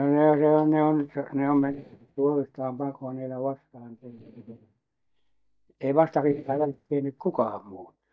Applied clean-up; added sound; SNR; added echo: neural mask model DeepFilterNet 3.